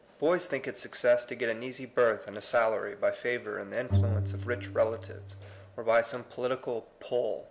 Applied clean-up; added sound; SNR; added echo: none; Bowed string instrument; 4 dB; none.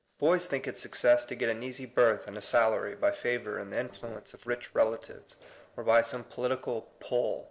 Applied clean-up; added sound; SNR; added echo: neural separator model SepFormer DNS4.